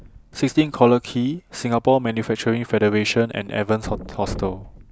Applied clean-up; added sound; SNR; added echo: none; Thump, thud; 17 dB; none.